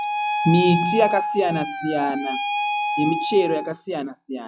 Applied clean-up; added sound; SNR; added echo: classical method log-MMSE.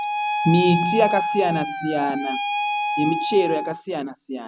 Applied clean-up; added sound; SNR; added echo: none; Wind instrument, woodwind instrument; 2 dB; none.